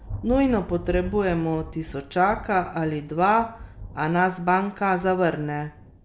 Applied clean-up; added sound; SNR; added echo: none; Thunder; 14 dB; none.